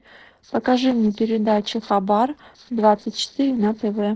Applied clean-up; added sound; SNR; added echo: neural separator model SepFormer DNS4.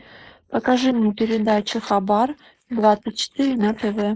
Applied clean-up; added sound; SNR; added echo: neural mask model Resemble Enhance denoiser.